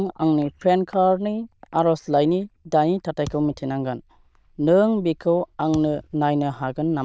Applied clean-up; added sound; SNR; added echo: neural diffusion model UNIVERSE++.